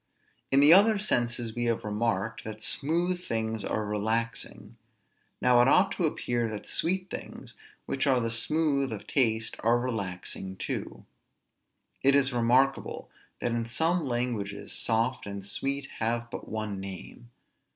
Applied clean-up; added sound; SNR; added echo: none; none; none; none.